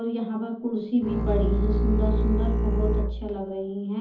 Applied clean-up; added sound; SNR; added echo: none; Bowed string instrument; -4 dB; reverberation time 0.5 s.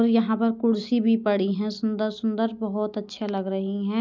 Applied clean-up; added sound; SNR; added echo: none; none; none; none.